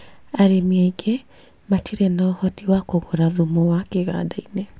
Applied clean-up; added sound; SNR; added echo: none; none; none; none.